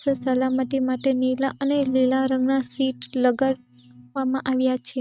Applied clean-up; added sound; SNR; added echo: neural mask model RNNoise.